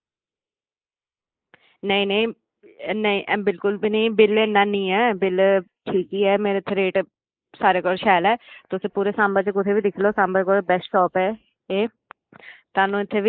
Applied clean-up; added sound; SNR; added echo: neural mask model Resemble Enhance denoiser.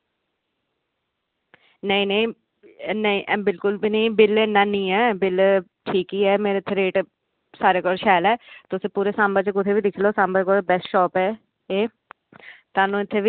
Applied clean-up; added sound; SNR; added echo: none; none; none; none.